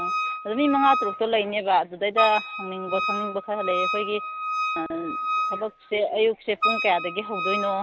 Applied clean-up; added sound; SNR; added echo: none; Wind instrument, woodwind instrument; 3 dB; none.